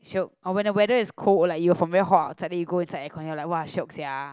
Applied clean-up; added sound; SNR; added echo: none; none; none; none.